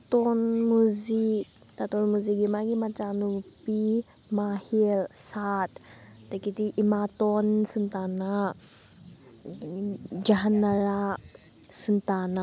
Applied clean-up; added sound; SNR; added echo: none; none; none; none.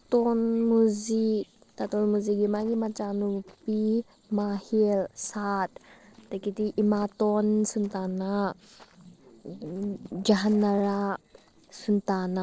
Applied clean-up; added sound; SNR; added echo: neural separator model SepFormer DNS4.